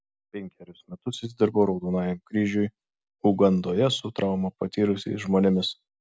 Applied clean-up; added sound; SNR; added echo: none; none; none; none.